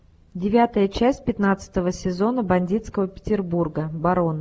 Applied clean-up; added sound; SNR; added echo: none; none; none; none.